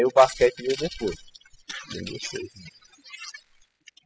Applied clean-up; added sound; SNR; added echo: classical method spectral subtraction.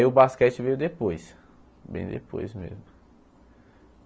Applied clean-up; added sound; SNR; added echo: none; none; none; none.